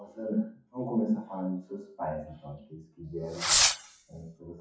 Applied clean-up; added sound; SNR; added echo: classical method WPE with log-MMSE.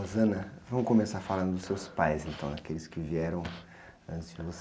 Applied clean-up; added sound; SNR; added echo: none; none; none; none.